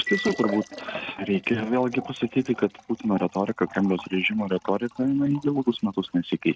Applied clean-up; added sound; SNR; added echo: neural mask model RNNoise.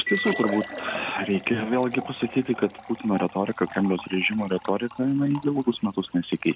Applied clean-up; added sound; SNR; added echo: none; Marimba, xylophone + Liquid; 11 dB; none.